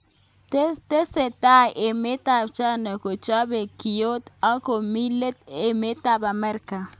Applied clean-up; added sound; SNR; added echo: none; none; none; none.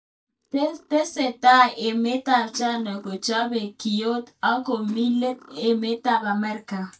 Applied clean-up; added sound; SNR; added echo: neural mask model DeepFilterNet 3.